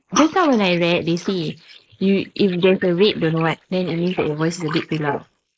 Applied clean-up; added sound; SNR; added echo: neural mask model Resemble Enhance denoiser.